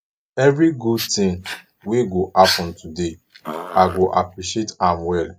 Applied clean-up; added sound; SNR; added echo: none; Dog; 10 dB; none.